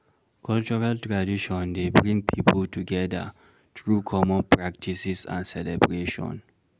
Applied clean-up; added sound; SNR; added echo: none; none; none; none.